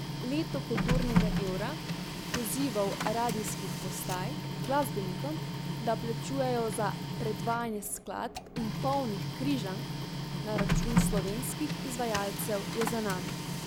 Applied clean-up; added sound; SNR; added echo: none; Printer; -1 dB; none.